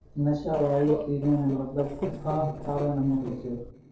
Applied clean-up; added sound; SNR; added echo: neural separator model SepFormer DNS4.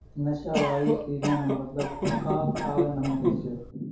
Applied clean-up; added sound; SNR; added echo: none; Cough; 3 dB; reverberation time 2.3 s.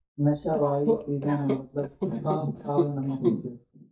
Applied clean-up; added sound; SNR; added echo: neural mask model DeepFilterNet 3.